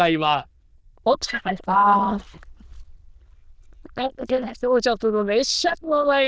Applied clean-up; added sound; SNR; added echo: neural diffusion model UNIVERSE++.